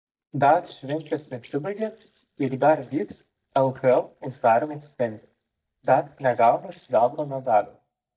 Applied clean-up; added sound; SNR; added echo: neural mask model DeepFilterNet 3.